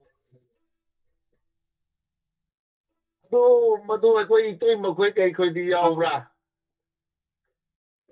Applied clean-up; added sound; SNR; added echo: neural mask model DeepFilterNet 3.